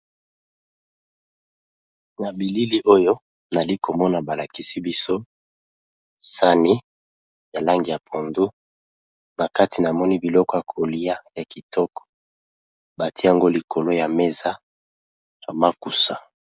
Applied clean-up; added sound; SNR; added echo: neural mask model Resemble Enhance denoiser.